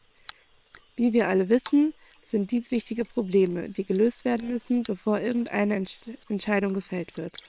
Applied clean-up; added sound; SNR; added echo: neural separator model SepFormer WHAM!.